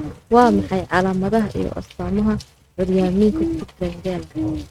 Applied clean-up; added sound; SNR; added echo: neural mask model RNNoise.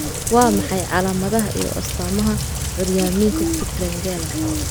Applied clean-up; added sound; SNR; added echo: none; Bird + Rain; 3 dB; none.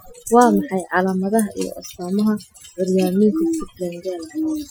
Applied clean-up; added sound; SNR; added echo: classical method Wiener filter.